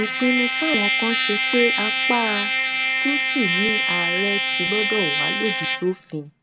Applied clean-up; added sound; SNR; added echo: none; Trumpet; -3 dB; none.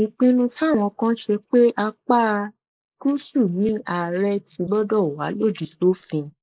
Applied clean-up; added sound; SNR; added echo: neural mask model Resemble Enhance denoiser.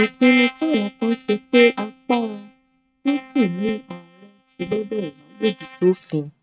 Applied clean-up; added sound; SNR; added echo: neural mask model RNNoise.